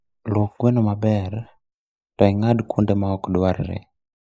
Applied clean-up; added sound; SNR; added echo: neural mask model Resemble Enhance denoiser.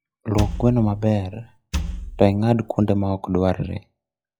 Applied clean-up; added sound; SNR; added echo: classical method log-MMSE.